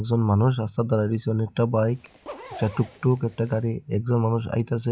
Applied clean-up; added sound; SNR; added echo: none; Zipper (clothing); 20 dB; none.